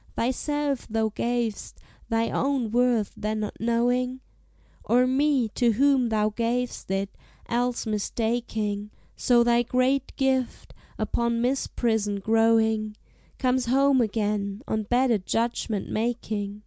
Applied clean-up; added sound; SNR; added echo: none; none; none; none.